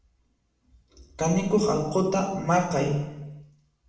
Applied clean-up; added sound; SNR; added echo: none; none; none; reverberation time 0.8 s.